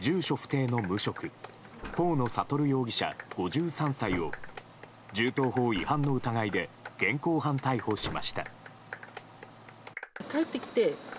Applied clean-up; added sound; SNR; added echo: none; Clapping + Slam; 13 dB; none.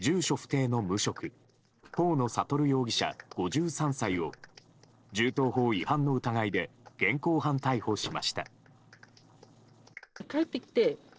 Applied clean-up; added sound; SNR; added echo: neural separator model SepFormer DNS4.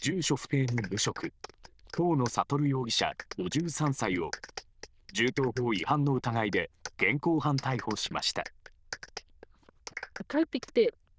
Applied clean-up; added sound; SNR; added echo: neural diffusion model UNIVERSE++.